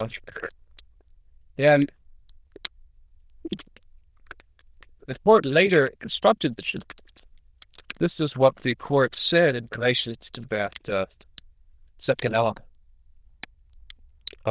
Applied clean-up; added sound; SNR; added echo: neural diffusion model UNIVERSE++.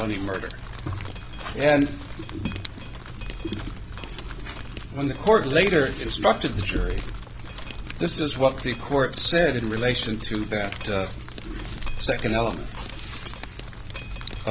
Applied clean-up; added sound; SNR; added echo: none; Drip; 13 dB; none.